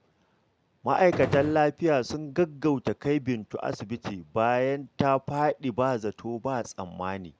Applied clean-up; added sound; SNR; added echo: none; Gunshot, gunfire; 6 dB; none.